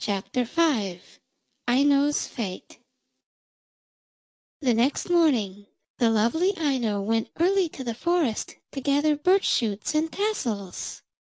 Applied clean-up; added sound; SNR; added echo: none; none; none; none.